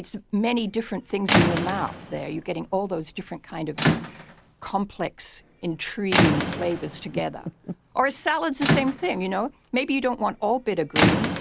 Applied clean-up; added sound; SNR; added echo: none; Squeak / Rattle / Slam; 1 dB; none.